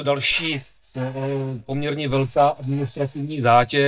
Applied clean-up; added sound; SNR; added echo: neural mask model DeepFilterNet 3.